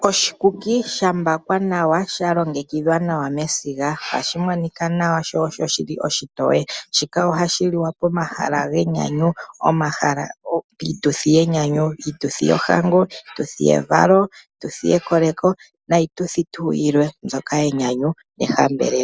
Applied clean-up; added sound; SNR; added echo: none; none; none; none.